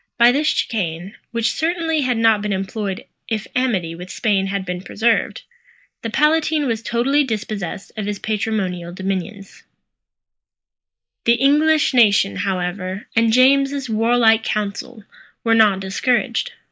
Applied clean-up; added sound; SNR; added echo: neural mask model Resemble Enhance denoiser.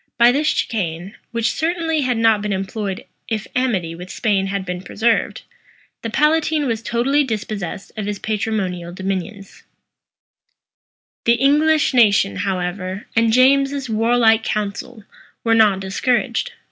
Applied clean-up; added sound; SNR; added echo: none; none; none; none.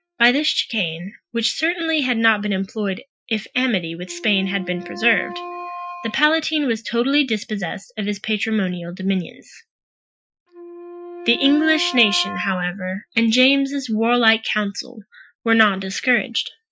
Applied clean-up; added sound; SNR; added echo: classical method Wiener filter.